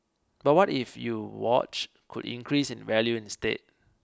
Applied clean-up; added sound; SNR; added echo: none; none; none; none.